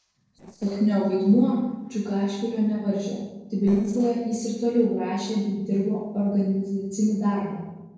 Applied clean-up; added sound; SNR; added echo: neural separator model SepFormer DNS4.